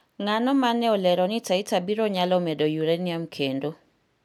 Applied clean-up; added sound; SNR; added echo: none; none; none; none.